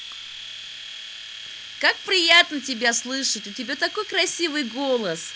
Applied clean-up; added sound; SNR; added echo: none; Domestic sounds, home sounds; 13 dB; none.